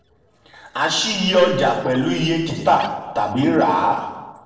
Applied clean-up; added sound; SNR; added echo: neural separator model SepFormer DNS4.